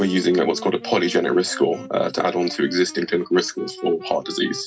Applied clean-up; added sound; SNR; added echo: none; Wind instrument, woodwind instrument; 17 dB; reverberation time 0.4 s.